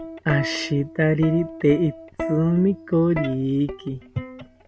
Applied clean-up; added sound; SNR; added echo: none; Plucked string instrument; 11 dB; none.